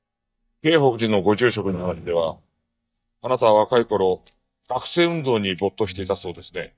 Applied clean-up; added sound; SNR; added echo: neural mask model DeepFilterNet 3.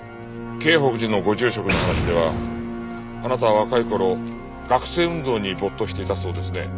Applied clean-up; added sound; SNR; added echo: none; Boom; 8 dB; none.